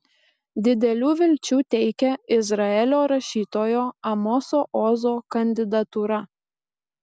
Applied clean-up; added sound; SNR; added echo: none; none; none; none.